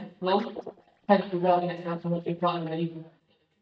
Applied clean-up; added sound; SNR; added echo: neural mask model DeepFilterNet 3.